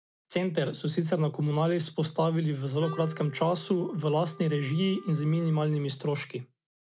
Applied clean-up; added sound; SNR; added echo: none; Wind instrument, woodwind instrument; 20 dB; none.